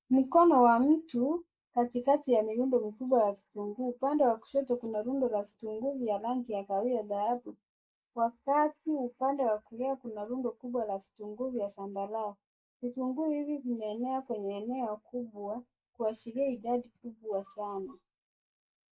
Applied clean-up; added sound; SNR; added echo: neural mask model Resemble Enhance denoiser.